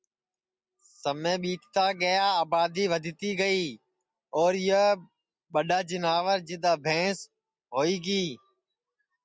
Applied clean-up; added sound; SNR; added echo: none; none; none; none.